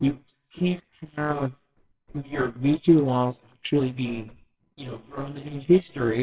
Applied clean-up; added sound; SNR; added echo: neural separator model SepFormer WHAMR!.